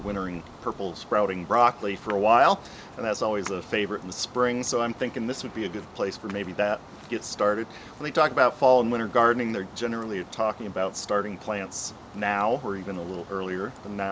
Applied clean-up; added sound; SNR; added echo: none; none; none; none.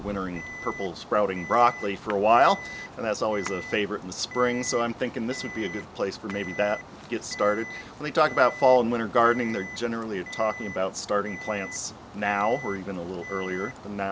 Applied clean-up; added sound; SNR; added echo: none; Alarm; 15 dB; none.